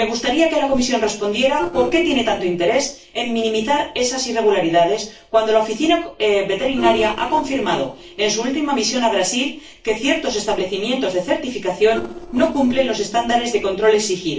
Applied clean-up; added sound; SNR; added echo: neural separator model SepFormer DNS4.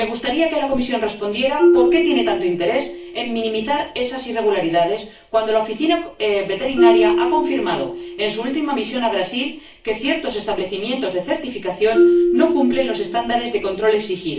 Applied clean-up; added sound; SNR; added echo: none; Marimba, xylophone; 2 dB; reverberation time 0.3 s.